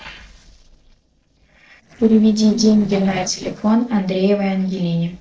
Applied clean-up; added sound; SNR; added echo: neural separator model SepFormer DNS4.